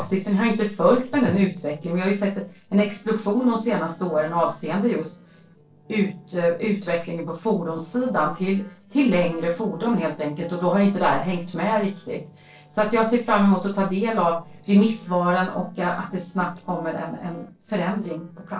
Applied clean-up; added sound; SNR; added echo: neural separator model SepFormer DNS4.